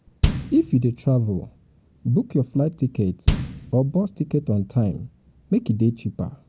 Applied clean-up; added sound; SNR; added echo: none; Bass drum; 7 dB; none.